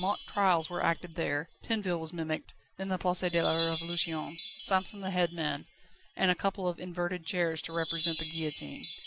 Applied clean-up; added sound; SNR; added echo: none; Wind chime; -2 dB; none.